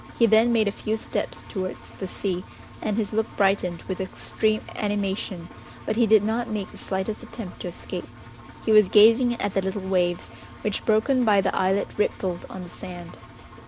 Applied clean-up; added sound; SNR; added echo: none; Engine; 18 dB; none.